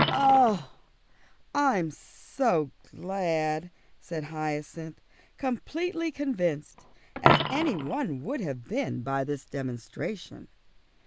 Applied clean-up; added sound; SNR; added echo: none; Coin (dropping); 5 dB; none.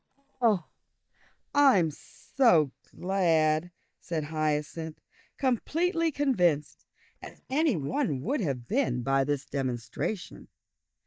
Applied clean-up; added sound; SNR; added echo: neural mask model DeepFilterNet 3.